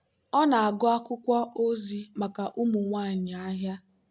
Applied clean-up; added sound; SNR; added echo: none; none; none; none.